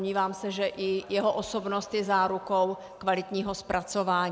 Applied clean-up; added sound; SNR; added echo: none; none; none; none.